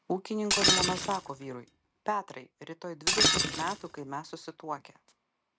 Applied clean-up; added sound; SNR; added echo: none; Shatter; -5 dB; none.